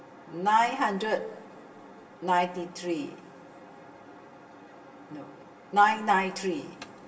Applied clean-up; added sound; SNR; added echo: none; none; none; reverberation time 2.9 s.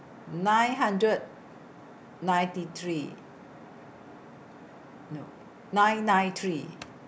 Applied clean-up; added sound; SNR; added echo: none; none; none; none.